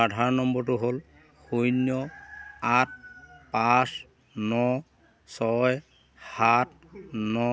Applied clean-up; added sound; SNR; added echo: none; none; none; none.